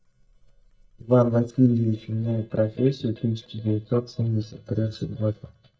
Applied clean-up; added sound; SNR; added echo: neural mask model DeepFilterNet 3.